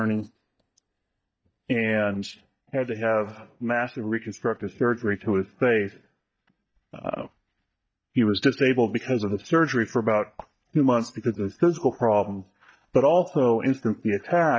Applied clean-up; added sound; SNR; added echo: neural mask model DeepFilterNet 3.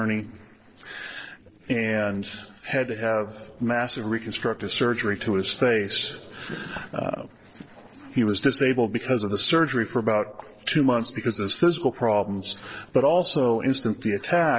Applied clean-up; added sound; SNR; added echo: neural separator model SepFormer DNS4.